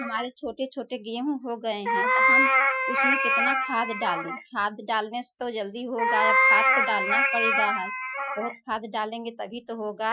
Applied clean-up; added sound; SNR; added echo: classical method Wiener filter.